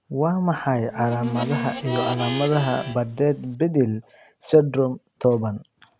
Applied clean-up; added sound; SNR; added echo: none; Insect + Harmonica; 8 dB; none.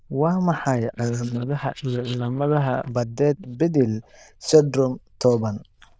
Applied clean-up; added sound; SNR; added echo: neural diffusion model UNIVERSE++.